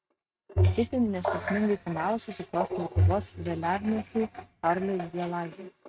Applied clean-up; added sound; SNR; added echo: neural mask model RNNoise.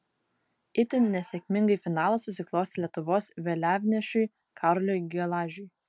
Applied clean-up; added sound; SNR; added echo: none; none; none; none.